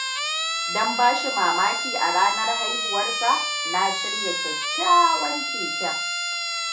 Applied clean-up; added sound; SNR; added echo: none; Siren; 2 dB; reverberation time 0.3 s.